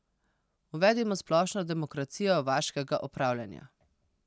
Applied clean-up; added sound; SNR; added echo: none; none; none; none.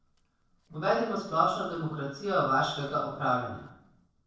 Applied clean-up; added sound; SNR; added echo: neural separator model SepFormer DNS4.